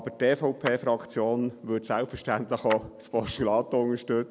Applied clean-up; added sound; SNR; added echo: none; Clapping; 16 dB; none.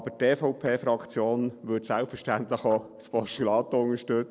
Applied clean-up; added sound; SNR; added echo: neural separator model SepFormer DNS4.